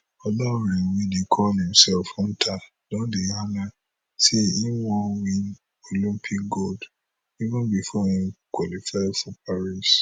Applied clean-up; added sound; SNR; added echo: none; none; none; none.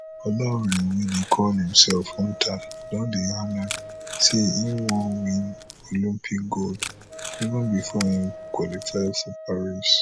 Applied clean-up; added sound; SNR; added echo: none; Packing tape, duct tape + Wind instrument, woodwind instrument; 12 dB; none.